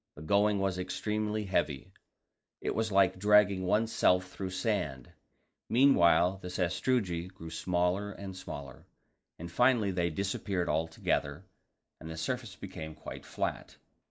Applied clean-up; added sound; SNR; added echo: neural mask model Resemble Enhance denoiser.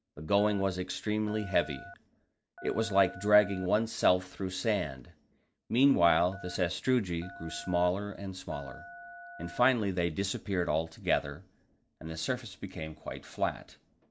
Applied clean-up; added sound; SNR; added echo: none; Telephone; 17 dB; none.